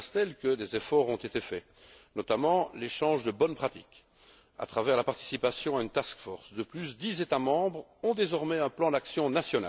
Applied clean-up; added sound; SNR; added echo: none; none; none; none.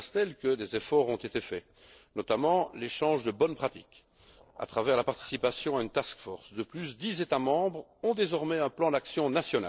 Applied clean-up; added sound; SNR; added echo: neural separator model SepFormer DNS4.